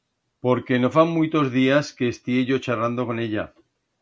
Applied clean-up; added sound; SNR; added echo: none; none; none; none.